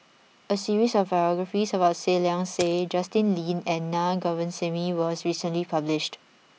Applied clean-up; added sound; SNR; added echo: none; Fire; 20 dB; none.